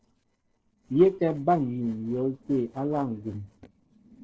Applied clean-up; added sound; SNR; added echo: neural separator model SepFormer DNS4.